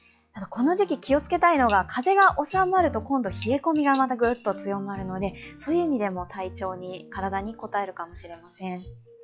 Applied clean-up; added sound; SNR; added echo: classical method log-MMSE.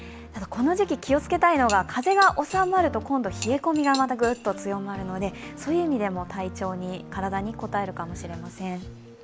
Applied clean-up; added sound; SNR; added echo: none; Cutlery, silverware / Dishes, pots, and pans; 14 dB; none.